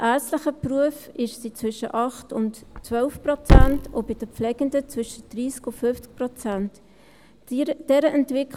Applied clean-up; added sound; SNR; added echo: none; Thump, thud; 0 dB; none.